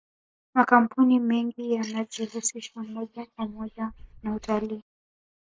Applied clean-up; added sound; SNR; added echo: neural mask model Resemble Enhance denoiser.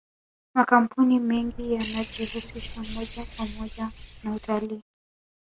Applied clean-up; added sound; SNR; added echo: none; Bird; 10 dB; none.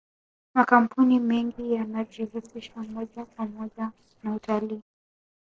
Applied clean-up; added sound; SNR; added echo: neural separator model SepFormer DNS4.